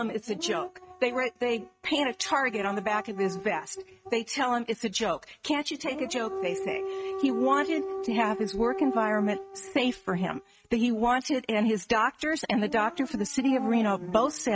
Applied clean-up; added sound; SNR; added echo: neural mask model RNNoise.